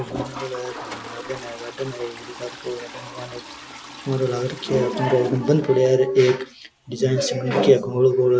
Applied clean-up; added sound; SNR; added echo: none; Toilet flush; 16 dB; none.